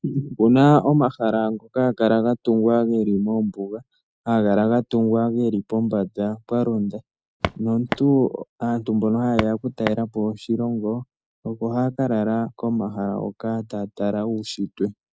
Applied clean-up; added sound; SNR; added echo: neural mask model RNNoise.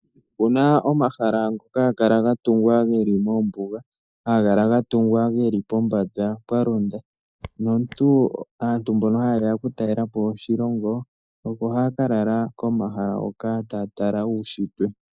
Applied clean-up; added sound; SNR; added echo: neural mask model DeepFilterNet 3.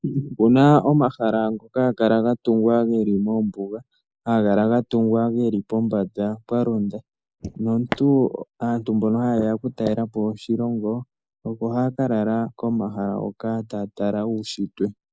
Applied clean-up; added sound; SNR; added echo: neural mask model Resemble Enhance denoiser.